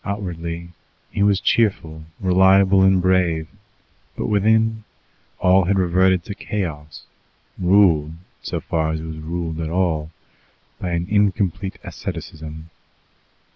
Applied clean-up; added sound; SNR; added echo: none; none; none; none.